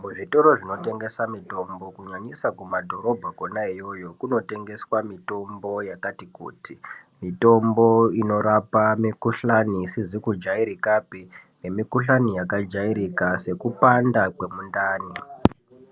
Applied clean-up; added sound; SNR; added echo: none; none; none; none.